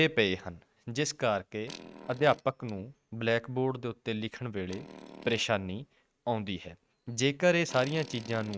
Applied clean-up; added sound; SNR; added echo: neural mask model RNNoise.